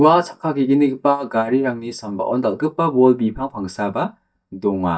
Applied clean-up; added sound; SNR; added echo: neural mask model DeepFilterNet 3.